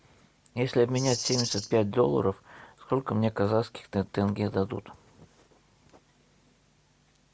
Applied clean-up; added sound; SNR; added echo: none; Rattle (instrument); 5 dB; none.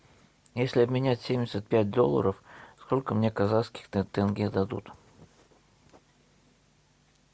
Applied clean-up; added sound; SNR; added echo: none; none; none; none.